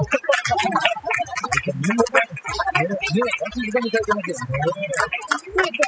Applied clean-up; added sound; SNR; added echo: classical method spectral subtraction.